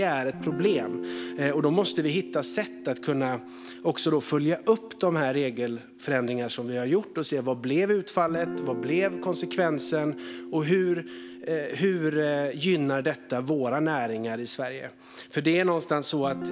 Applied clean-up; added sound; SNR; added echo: none; Guitar; 13 dB; none.